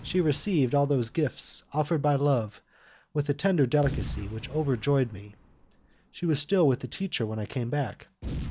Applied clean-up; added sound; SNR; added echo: none; Boom; 15 dB; none.